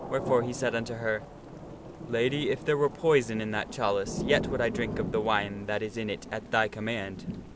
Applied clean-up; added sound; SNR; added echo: none; Thunder / Rain; 9 dB; none.